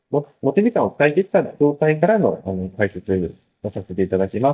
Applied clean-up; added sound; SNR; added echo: neural mask model DeepFilterNet 3.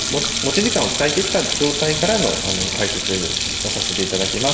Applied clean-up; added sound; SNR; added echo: none; Sink (filling or washing); 0 dB; reverberation time 2.7 s.